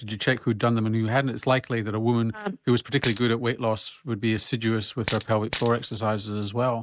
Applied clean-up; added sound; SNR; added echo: neural mask model RNNoise.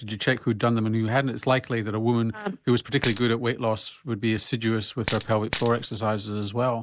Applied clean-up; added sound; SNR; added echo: none; Coin (dropping); 8 dB; none.